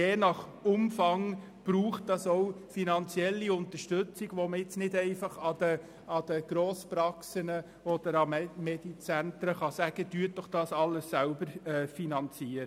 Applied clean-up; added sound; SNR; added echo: none; none; none; none.